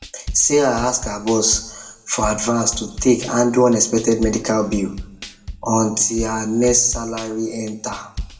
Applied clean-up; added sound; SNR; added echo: none; Drum / Drum kit; 15 dB; reverberation time 0.6 s.